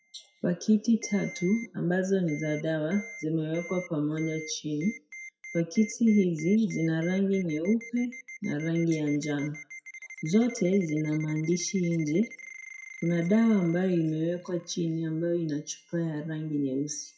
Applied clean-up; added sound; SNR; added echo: classical method WPE with log-MMSE.